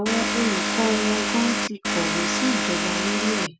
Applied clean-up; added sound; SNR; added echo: none; Vehicle; -2 dB; none.